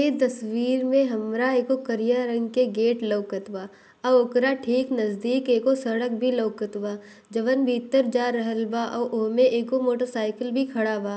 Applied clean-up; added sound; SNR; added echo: none; none; none; none.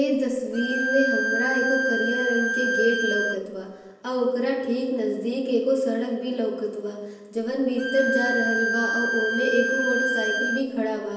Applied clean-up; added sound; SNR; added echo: none; Bowed string instrument; 1 dB; reverberation time 1.0 s.